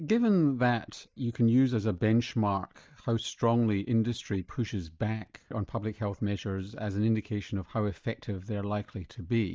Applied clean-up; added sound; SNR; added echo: neural mask model DeepFilterNet 3.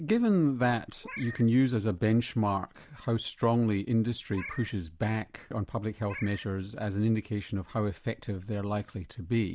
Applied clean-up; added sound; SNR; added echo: neural mask model Resemble Enhance denoiser.